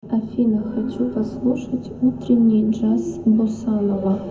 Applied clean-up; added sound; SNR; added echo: none; none; none; reverberation time 0.3 s.